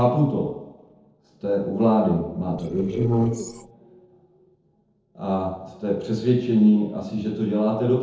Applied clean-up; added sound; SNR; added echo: neural separator model SepFormer DNS4.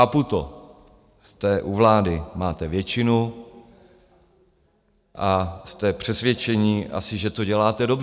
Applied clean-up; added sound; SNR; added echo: none; none; none; none.